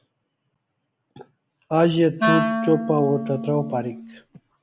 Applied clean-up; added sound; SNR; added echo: none; Wind instrument, woodwind instrument; 2 dB; none.